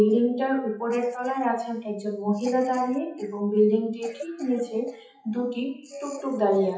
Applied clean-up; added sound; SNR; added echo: classical method WPE with log-MMSE.